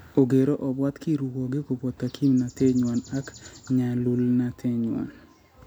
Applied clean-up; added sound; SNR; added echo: none; none; none; none.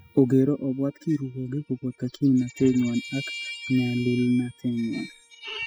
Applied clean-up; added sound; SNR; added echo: classical method spectral subtraction.